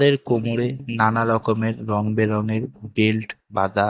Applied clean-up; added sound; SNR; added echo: neural mask model DeepFilterNet 3.